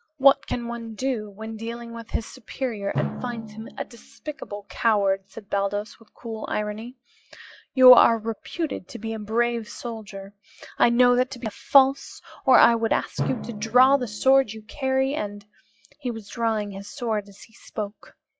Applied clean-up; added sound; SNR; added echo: classical method log-MMSE.